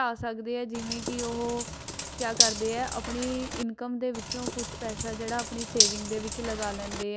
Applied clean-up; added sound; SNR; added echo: none; Bathtub (filling or washing); -2 dB; none.